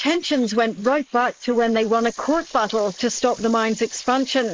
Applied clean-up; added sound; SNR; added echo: neural mask model Resemble Enhance denoiser.